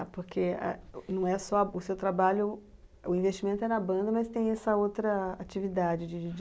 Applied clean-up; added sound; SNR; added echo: none; none; none; none.